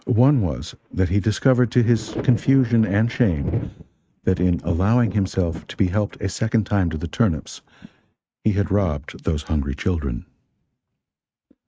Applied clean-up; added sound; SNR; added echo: neural mask model RNNoise.